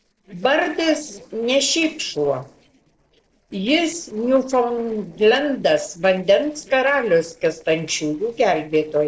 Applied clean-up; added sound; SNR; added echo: neural separator model SepFormer DNS4.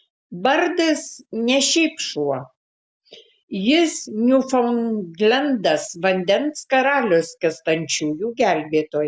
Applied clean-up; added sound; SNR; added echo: none; none; none; none.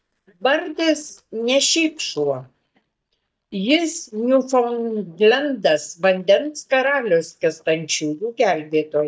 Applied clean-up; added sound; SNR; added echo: neural mask model DeepFilterNet 3.